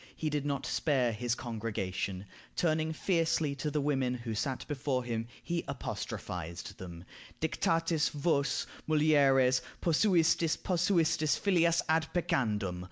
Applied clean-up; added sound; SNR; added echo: none; none; none; none.